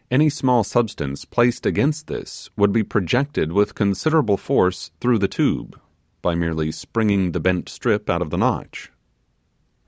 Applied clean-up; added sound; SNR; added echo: none; none; none; none.